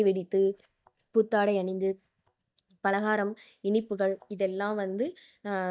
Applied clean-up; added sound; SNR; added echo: neural mask model DeepFilterNet 3.